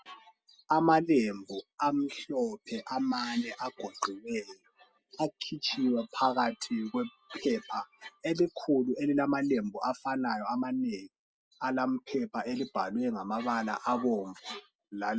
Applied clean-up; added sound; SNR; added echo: none; none; none; none.